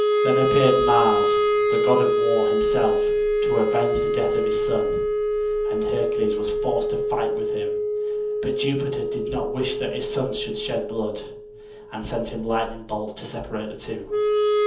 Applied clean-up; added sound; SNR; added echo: none; Wind instrument, woodwind instrument; -4 dB; reverberation time 0.7 s.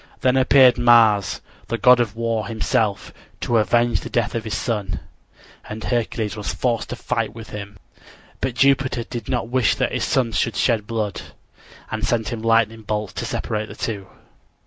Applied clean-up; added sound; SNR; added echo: none; none; none; none.